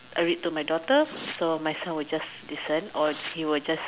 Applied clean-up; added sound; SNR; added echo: none; Tearing; 17 dB; none.